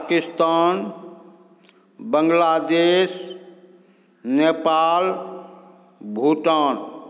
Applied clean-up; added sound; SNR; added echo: none; none; none; none.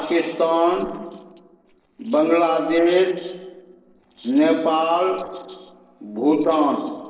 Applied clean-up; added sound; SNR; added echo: neural separator model SepFormer DNS4.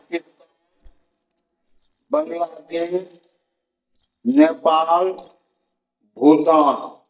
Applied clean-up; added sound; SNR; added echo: neural mask model DeepFilterNet 3.